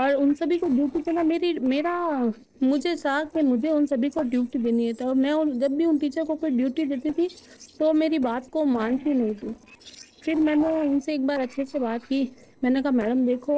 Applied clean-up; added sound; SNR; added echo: neural separator model SepFormer DNS4.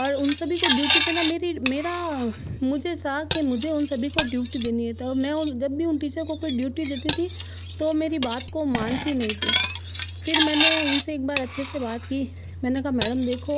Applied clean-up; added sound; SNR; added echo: none; Cutlery, silverware; 1 dB; none.